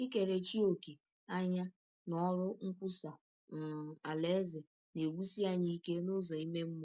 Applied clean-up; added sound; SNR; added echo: none; none; none; none.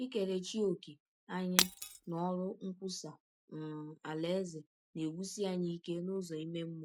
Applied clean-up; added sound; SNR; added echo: none; Shatter; -5 dB; none.